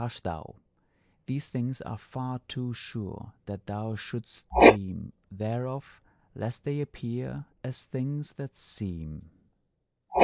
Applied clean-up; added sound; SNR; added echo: neural mask model Resemble Enhance denoiser.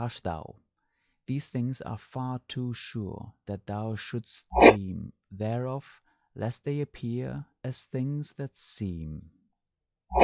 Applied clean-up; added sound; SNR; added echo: classical method log-MMSE.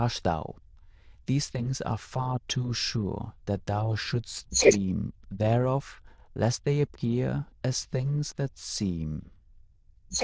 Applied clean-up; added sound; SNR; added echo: neural diffusion model UNIVERSE++.